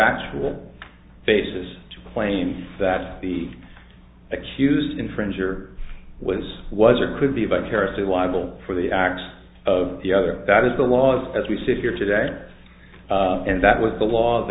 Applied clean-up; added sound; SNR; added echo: none; none; none; none.